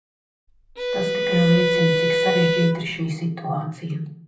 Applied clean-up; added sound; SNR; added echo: none; Bowed string instrument; -2 dB; reverberation time 0.6 s.